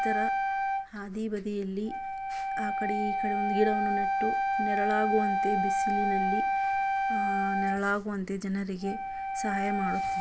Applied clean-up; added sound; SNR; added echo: none; Wind instrument, woodwind instrument; -3 dB; none.